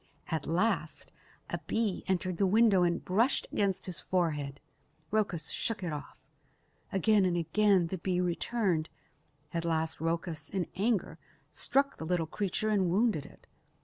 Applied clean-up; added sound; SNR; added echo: none; none; none; none.